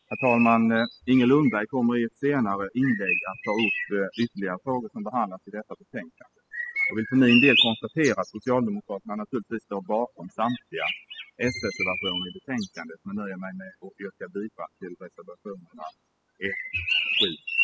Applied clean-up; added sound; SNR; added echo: classical method spectral subtraction.